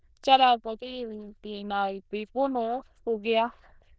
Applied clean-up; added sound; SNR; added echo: neural diffusion model UNIVERSE++.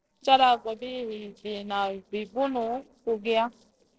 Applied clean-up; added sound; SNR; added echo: neural separator model SepFormer DNS4.